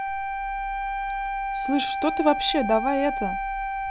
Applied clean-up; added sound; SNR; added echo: none; Wind instrument, woodwind instrument; 2 dB; none.